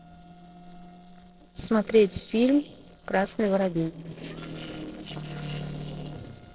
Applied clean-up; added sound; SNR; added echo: neural separator model SepFormer DNS4.